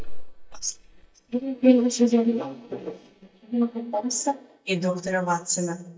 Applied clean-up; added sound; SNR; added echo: neural mask model DeepFilterNet 3.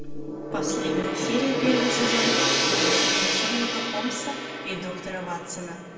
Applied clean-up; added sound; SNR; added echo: none; Gong; -4 dB; reverberation time 1.0 s.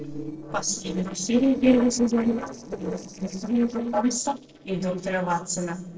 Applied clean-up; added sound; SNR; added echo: neural separator model SepFormer DNS4.